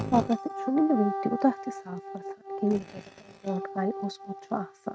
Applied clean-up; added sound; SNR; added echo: neural mask model RNNoise.